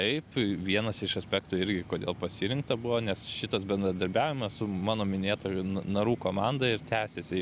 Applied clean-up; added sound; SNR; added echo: none; none; none; none.